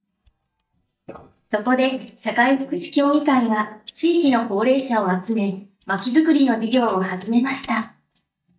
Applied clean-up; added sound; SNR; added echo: neural mask model DeepFilterNet 3.